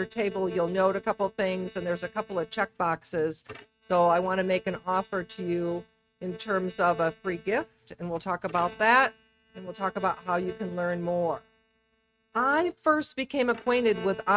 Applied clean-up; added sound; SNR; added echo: neural mask model RNNoise.